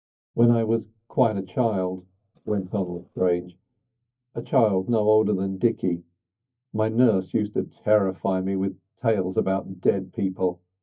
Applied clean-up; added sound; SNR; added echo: neural mask model DeepFilterNet 3.